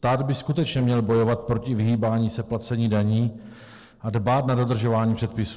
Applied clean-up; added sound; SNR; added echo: neural separator model SepFormer DNS4.